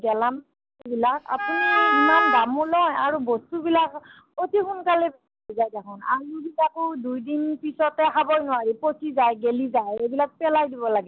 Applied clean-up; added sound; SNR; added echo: none; Wind instrument, woodwind instrument; -2 dB; none.